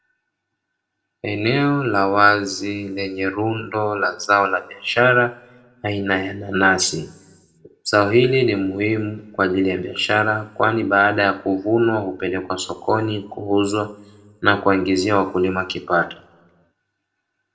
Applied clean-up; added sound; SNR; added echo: none; none; none; reverberation time 0.4 s.